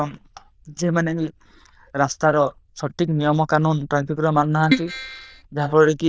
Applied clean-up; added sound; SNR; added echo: neural diffusion model UNIVERSE++.